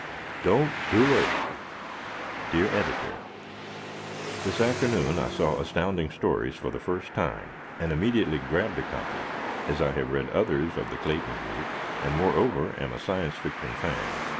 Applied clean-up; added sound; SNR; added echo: none; Traffic noise, roadway noise; 6 dB; none.